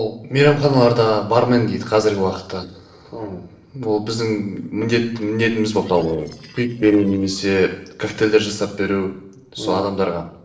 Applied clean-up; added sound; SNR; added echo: neural separator model SepFormer DNS4.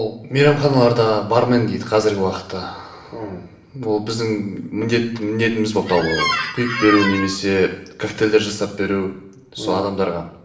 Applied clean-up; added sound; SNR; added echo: none; Squeak; 3 dB; reverberation time 0.7 s.